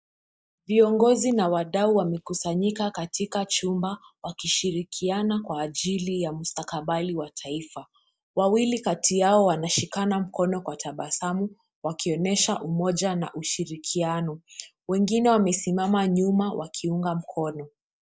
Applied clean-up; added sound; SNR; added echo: neural mask model DeepFilterNet 3.